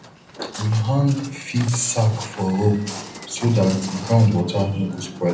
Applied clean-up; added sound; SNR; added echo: none; Walk, footsteps; 15 dB; reverberation time 0.6 s.